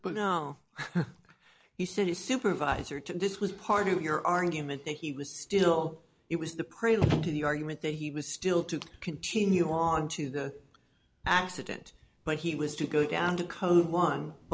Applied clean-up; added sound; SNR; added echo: none; none; none; none.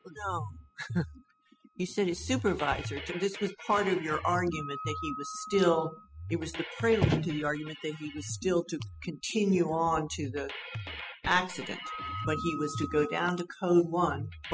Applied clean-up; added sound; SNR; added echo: classical method spectral subtraction.